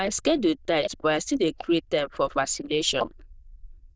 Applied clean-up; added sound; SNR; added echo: neural diffusion model UNIVERSE++.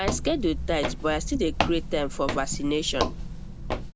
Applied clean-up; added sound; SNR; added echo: none; Walk, footsteps; 2 dB; none.